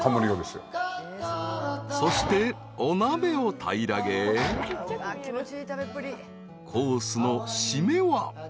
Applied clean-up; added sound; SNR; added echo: none; none; none; none.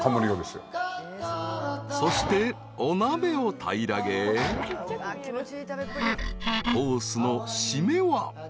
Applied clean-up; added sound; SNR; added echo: none; Wood; 1 dB; none.